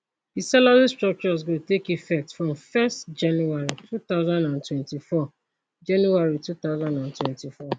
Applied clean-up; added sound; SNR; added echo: none; none; none; none.